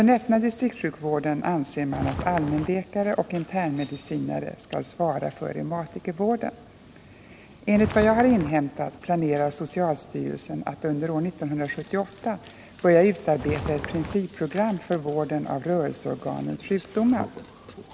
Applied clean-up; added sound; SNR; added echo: none; Walk, footsteps; 7 dB; none.